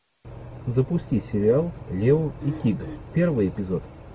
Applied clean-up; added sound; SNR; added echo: none; none; none; none.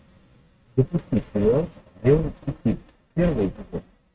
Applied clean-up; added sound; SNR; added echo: neural mask model RNNoise.